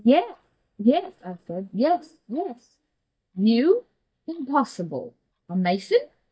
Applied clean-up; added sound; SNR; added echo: neural mask model DeepFilterNet 3.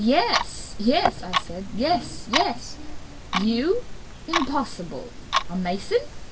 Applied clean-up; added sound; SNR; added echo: none; Clock; 5 dB; reverberation time 0.1 s.